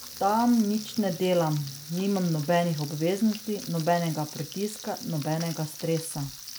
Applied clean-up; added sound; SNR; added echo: none; Frying (food); 14 dB; none.